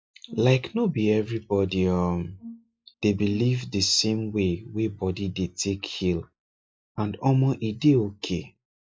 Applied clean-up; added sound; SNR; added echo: classical method log-MMSE.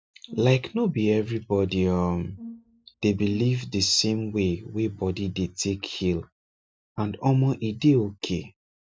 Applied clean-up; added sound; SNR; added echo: none; Brass instrument; 18 dB; none.